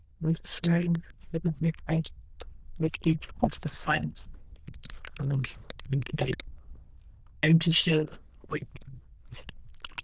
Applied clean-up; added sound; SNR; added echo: neural diffusion model UNIVERSE++.